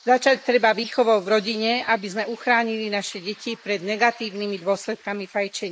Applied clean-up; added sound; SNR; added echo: neural mask model Resemble Enhance denoiser.